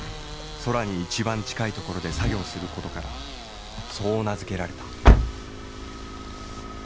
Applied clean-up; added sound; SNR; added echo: none; Engine starting; -4 dB; none.